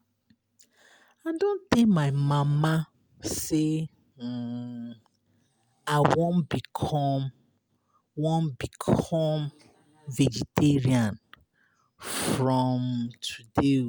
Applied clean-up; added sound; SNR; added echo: none; none; none; none.